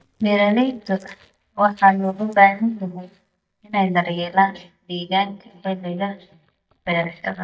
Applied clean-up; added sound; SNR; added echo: neural mask model DeepFilterNet 3.